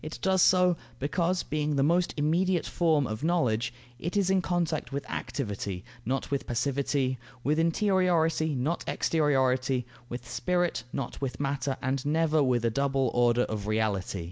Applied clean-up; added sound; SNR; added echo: none; none; none; none.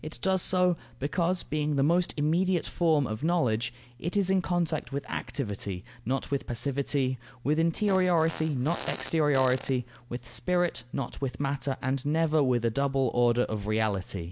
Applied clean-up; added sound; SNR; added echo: none; Fart; 13 dB; none.